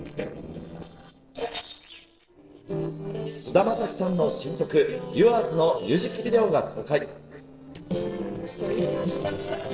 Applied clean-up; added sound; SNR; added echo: neural separator model SepFormer DNS4.